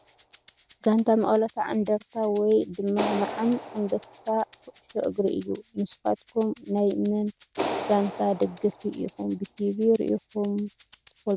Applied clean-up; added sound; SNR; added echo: none; Clapping + Rattle (instrument); 11 dB; none.